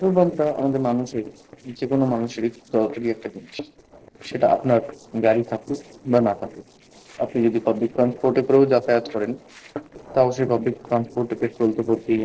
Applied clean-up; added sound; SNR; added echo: neural separator model SepFormer DNS4.